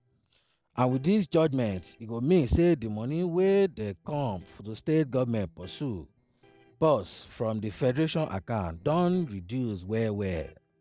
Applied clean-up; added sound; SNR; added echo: neural separator model SepFormer DNS4.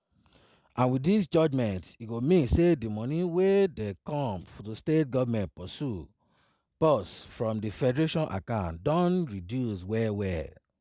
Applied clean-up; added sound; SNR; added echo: none; none; none; none.